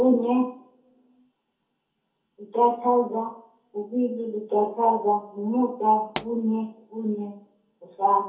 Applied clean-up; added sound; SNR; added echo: none; Explosion; 14 dB; reverberation time 0.5 s.